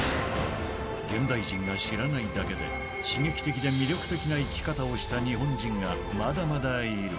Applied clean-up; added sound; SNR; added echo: none; none; none; none.